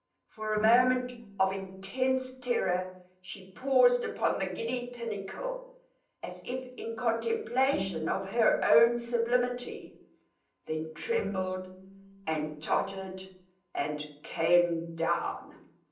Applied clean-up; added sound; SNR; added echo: none; Bowed string instrument; 14 dB; reverberation time 0.6 s.